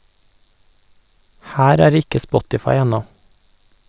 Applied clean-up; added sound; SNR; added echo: none; none; none; none.